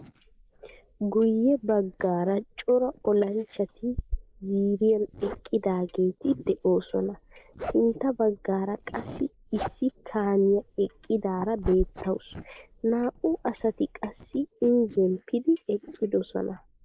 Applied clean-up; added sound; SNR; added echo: neural mask model Resemble Enhance denoiser.